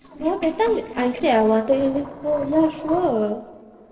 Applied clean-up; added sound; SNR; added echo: neural separator model SepFormer DNS4.